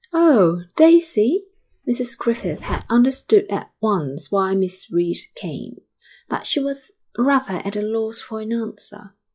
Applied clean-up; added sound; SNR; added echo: classical method log-MMSE.